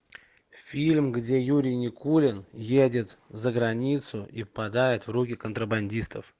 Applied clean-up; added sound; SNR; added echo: none; none; none; none.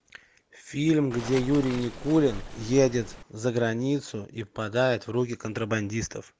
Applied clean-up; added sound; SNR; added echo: none; Waves, surf; 12 dB; none.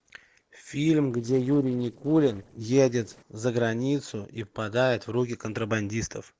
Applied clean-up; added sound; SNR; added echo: neural separator model SepFormer DNS4.